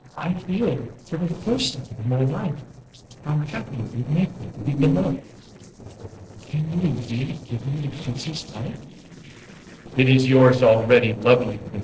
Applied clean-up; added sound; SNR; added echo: neural separator model SepFormer DNS4.